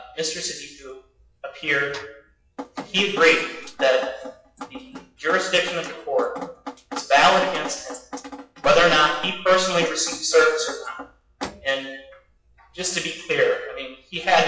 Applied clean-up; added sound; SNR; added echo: classical method WPE with log-MMSE.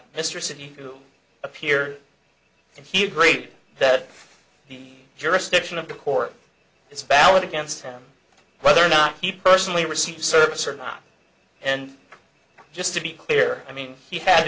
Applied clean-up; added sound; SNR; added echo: none; none; none; none.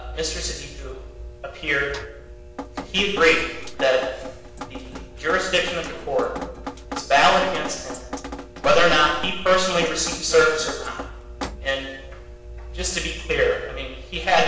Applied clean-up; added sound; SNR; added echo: none; Drip; 12 dB; reverberation time 0.9 s.